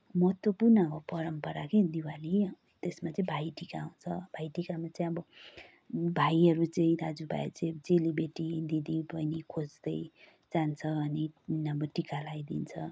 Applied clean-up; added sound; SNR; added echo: none; none; none; none.